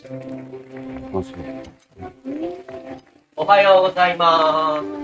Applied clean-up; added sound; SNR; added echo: neural mask model RNNoise.